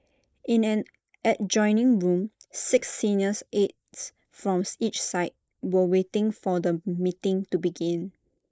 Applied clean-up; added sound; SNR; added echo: neural mask model Resemble Enhance denoiser.